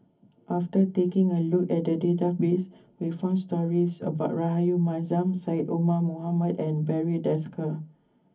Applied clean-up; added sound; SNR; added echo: none; none; none; reverberation time 0.3 s.